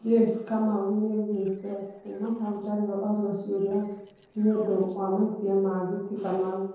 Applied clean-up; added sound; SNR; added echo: neural separator model SepFormer DNS4.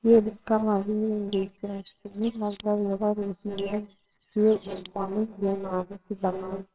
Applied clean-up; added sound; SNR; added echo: neural separator model SepFormer WHAMR!.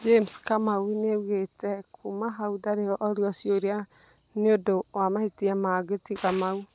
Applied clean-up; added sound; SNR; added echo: none; none; none; none.